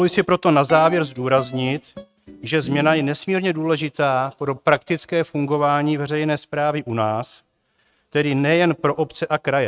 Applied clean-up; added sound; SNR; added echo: neural mask model RNNoise.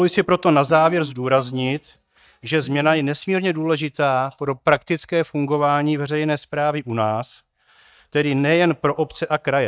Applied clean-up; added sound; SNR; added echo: neural mask model DeepFilterNet 3.